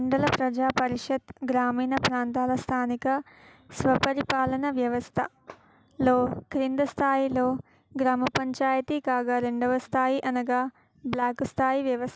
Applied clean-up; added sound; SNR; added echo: none; none; none; none.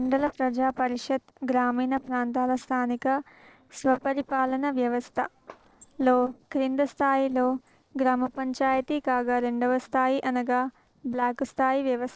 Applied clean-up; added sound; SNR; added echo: neural separator model SepFormer DNS4.